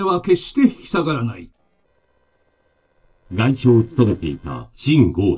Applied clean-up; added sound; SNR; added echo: neural separator model SepFormer DNS4.